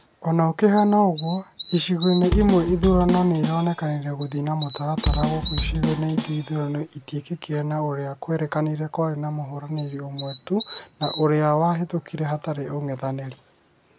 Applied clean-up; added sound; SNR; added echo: none; Drum kit + Bird vocalization, bird call, bird song; 6 dB; none.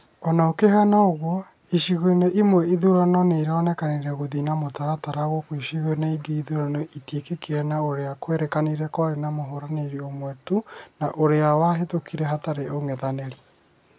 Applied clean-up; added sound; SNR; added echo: none; none; none; none.